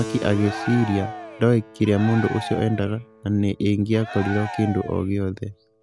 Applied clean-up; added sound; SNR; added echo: none; Cheering + Keyboard (musical); 12 dB; none.